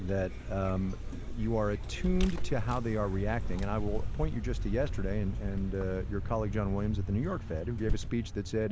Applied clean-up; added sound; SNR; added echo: none; Vehicle; 1 dB; none.